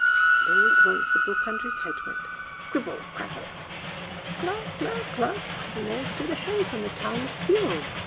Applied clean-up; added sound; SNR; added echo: none; Train; -5 dB; none.